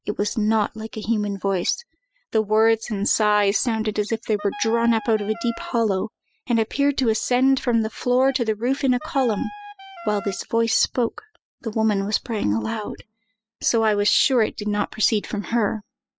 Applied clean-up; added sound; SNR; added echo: classical method spectral subtraction.